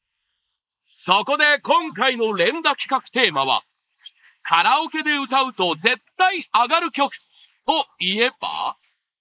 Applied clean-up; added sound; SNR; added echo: neural mask model Resemble Enhance denoiser.